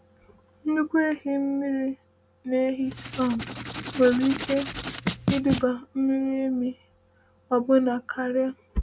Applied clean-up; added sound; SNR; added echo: none; Writing; 6 dB; none.